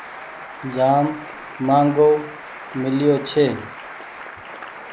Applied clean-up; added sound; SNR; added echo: none; Applause; 15 dB; none.